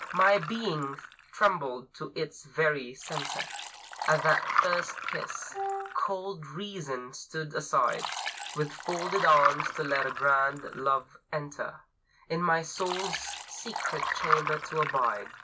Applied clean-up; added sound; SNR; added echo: none; Wind instrument, woodwind instrument + Liquid; 5 dB; none.